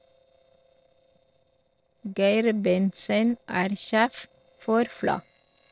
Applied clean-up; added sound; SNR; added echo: neural separator model SepFormer DNS4.